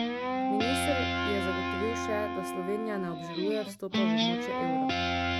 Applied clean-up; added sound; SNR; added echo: none; Guitar; -4 dB; none.